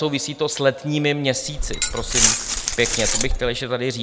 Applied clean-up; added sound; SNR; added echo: none; Glass; -1 dB; none.